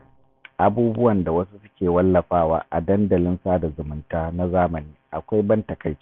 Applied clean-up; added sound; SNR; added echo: none; none; none; none.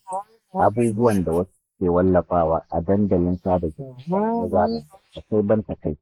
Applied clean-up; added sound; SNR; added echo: neural mask model Resemble Enhance denoiser.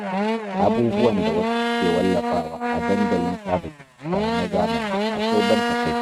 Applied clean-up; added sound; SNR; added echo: neural mask model RNNoise.